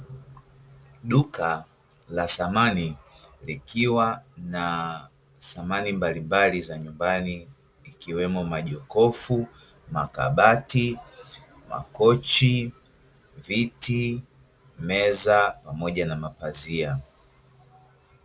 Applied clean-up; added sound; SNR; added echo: none; none; none; none.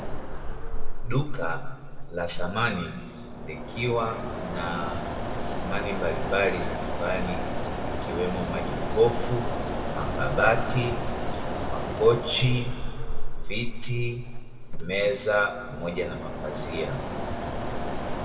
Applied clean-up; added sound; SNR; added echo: none; Mechanisms; -1 dB; reverberation time 1.6 s.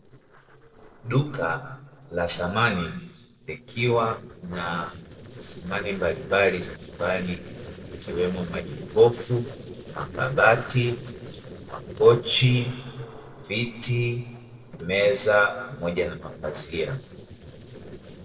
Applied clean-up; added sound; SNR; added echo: neural separator model SepFormer DNS4.